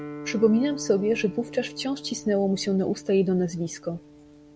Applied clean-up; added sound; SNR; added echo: none; Guitar; 15 dB; none.